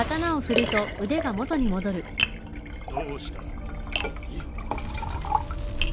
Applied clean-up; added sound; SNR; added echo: none; Tap + Liquid; 3 dB; none.